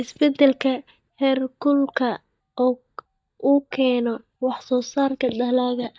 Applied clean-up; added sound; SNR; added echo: neural mask model DeepFilterNet 3.